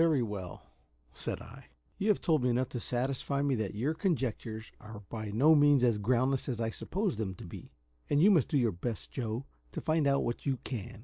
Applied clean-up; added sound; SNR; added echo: none; none; none; none.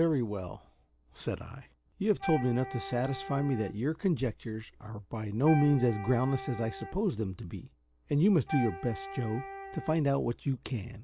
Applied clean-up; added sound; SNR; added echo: none; Wind instrument, woodwind instrument; 11 dB; none.